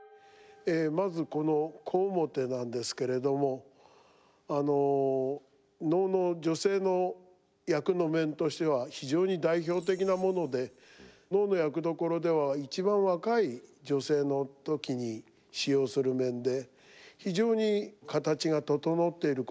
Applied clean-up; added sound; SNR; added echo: none; none; none; none.